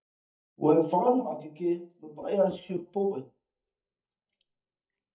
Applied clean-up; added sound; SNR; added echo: neural mask model DeepFilterNet 3.